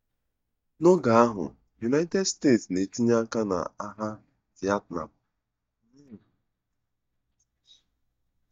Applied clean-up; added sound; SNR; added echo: neural mask model DeepFilterNet 3.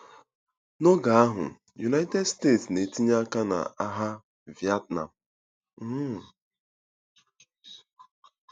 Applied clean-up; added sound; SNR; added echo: none; none; none; none.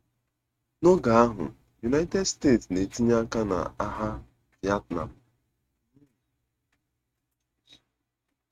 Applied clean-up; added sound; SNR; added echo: neural mask model RNNoise.